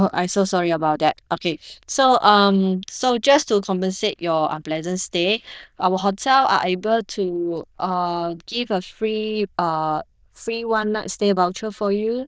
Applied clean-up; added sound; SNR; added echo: neural diffusion model UNIVERSE++.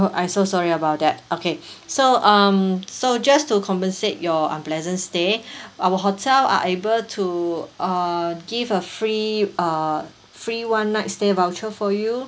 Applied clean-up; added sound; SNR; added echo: none; none; none; none.